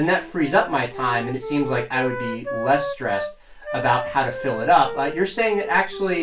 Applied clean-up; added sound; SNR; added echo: none; Wind instrument, woodwind instrument; 9 dB; reverberation time 0.2 s.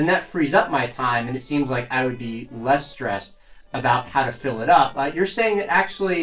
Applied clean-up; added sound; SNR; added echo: neural separator model SepFormer DNS4.